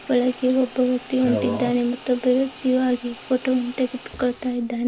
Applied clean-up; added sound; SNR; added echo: none; Bathtub (filling or washing) / Water tap, faucet; 13 dB; none.